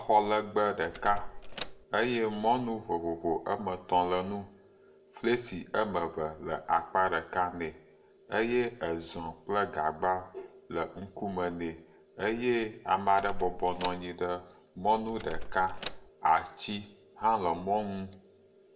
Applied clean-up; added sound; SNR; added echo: none; Door; 5 dB; reverberation time 0.5 s.